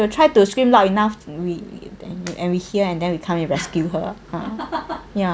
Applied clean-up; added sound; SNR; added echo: none; none; none; none.